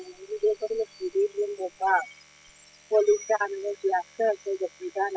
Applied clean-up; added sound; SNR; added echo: classical method spectral subtraction.